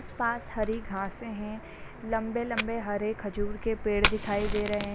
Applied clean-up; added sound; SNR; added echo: none; Fire; 7 dB; none.